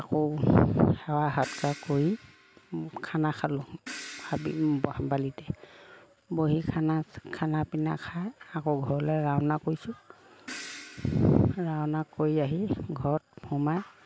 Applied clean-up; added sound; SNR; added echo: none; Crash cymbal; 18 dB; none.